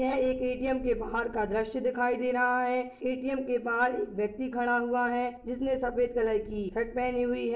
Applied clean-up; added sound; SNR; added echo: none; Purr; 20 dB; reverberation time 0.7 s.